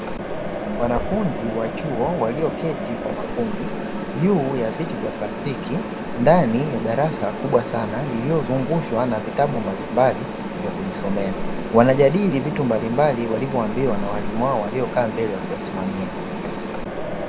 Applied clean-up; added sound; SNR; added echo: none; Mechanisms; 4 dB; none.